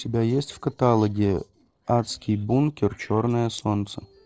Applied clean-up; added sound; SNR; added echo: neural separator model SepFormer DNS4.